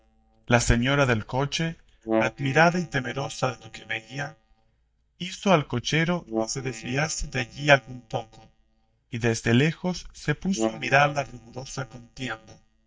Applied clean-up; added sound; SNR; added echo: neural mask model DeepFilterNet 3.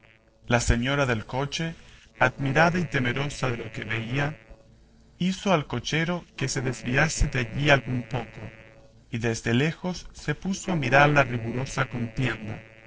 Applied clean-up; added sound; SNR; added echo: neural separator model SepFormer DNS4.